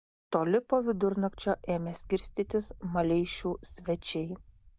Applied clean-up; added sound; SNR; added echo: neural mask model DeepFilterNet 3.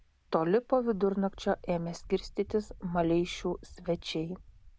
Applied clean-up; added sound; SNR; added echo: none; Wind; 18 dB; none.